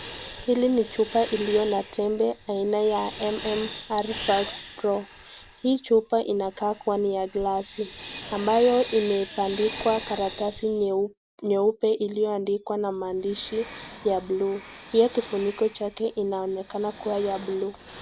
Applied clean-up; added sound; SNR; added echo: none; Hiss; 15 dB; none.